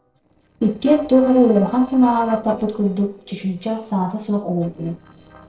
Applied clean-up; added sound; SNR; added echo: neural separator model SepFormer DNS4.